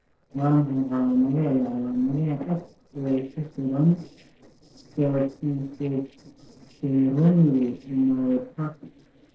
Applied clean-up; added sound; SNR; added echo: neural separator model SepFormer DNS4.